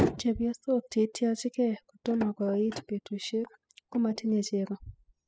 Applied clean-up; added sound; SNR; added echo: classical method spectral subtraction.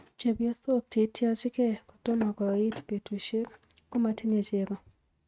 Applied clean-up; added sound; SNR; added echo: neural mask model RNNoise.